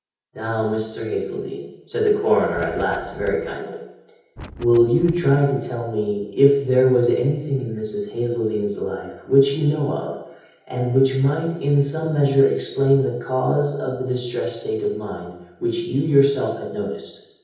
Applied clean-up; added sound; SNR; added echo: none; Wind; 16 dB; reverberation time 0.8 s.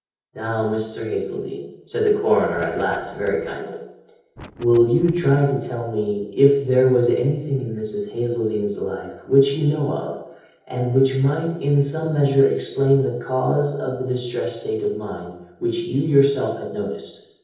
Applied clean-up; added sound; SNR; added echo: neural separator model SepFormer DNS4.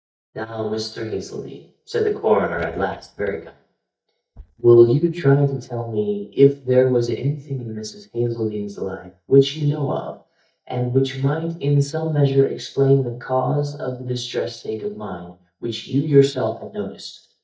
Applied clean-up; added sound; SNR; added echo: neural mask model DeepFilterNet 3.